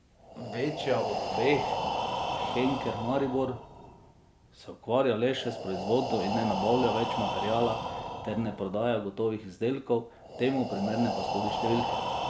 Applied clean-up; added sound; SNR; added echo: none; Breathing; 3 dB; none.